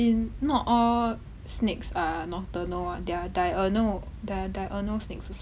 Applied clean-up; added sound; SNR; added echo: none; none; none; none.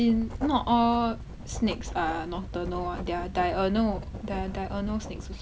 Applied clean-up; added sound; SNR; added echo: none; Writing; 13 dB; none.